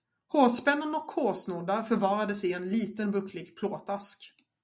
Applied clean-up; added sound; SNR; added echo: none; none; none; none.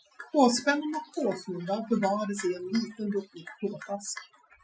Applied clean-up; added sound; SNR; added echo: classical method Wiener filter.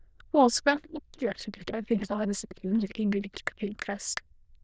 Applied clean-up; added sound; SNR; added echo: neural diffusion model UNIVERSE++.